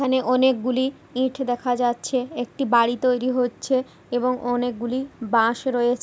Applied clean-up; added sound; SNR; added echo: none; none; none; none.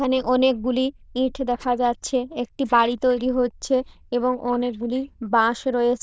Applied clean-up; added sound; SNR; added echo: neural diffusion model UNIVERSE++.